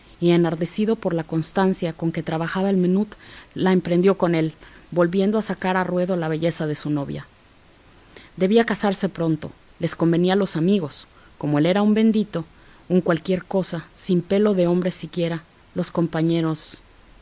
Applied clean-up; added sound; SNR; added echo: none; none; none; none.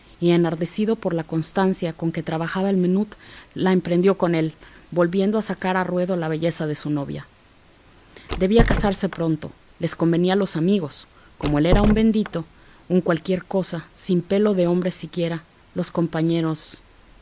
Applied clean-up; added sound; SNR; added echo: none; Door; 2 dB; none.